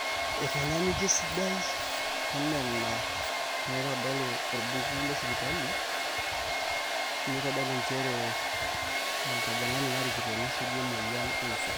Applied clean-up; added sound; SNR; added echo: none; Domestic sounds, home sounds; -4 dB; none.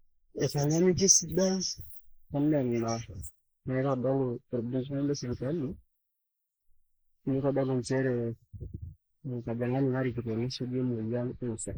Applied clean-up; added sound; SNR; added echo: neural mask model Resemble Enhance denoiser.